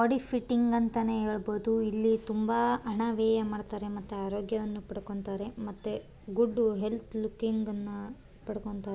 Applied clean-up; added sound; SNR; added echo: none; none; none; none.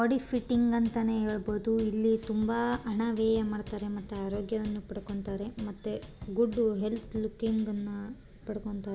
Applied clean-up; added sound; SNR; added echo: none; Drum / Drum kit; 18 dB; reverberation time 0.6 s.